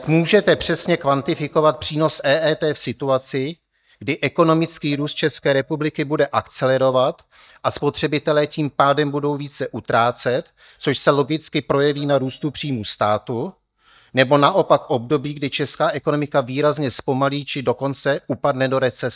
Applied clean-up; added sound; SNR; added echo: neural mask model DeepFilterNet 3.